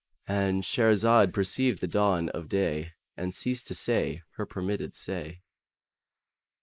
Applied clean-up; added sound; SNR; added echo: neural mask model Resemble Enhance denoiser.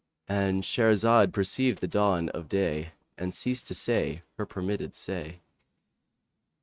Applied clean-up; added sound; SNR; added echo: neural mask model RNNoise.